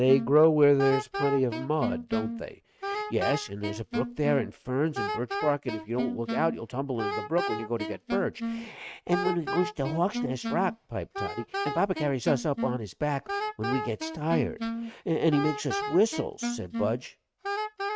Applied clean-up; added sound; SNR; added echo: neural mask model RNNoise.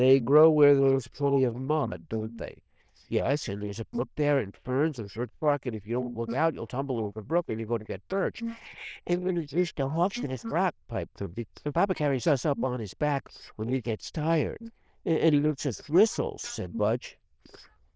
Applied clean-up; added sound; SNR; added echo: neural diffusion model UNIVERSE++.